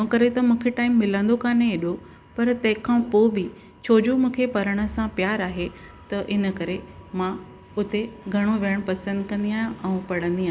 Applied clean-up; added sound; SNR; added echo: none; none; none; none.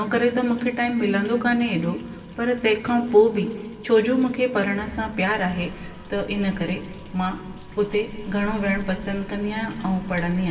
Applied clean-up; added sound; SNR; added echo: none; Thunder; 18 dB; reverberation time 1.9 s.